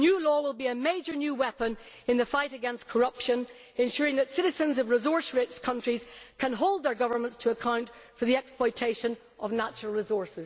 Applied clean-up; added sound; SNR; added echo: none; none; none; none.